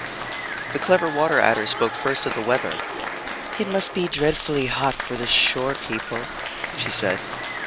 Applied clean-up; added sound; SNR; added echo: none; Applause / Crowd; 6 dB; none.